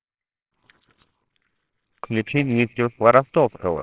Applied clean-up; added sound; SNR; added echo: neural separator model SepFormer WHAMR!.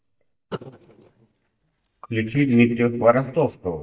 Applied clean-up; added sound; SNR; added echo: neural mask model DeepFilterNet 3.